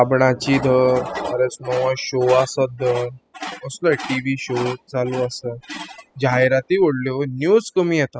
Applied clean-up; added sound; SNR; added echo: classical method spectral subtraction.